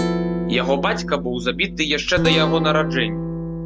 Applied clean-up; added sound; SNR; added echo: none; Guitar; 1 dB; none.